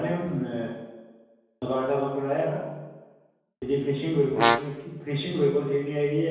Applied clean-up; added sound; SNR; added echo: none; Brass instrument; -1 dB; reverberation time 1.2 s.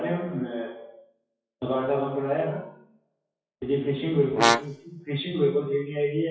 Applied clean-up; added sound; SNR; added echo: classical method WPE with log-MMSE.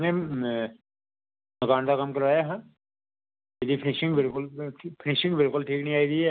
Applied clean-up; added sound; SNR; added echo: none; none; none; none.